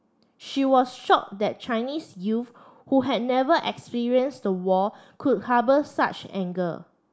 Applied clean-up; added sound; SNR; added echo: none; none; none; none.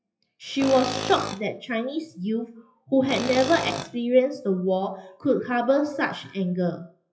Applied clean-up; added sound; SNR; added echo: classical method WPE with log-MMSE.